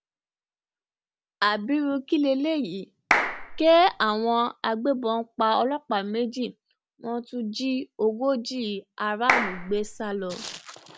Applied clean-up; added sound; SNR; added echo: none; Clapping; 2 dB; none.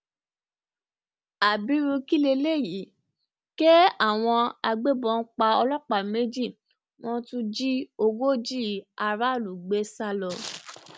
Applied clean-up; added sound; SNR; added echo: none; none; none; none.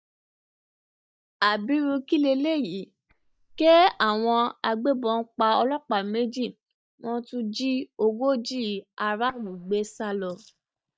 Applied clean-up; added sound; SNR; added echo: neural mask model DeepFilterNet 3.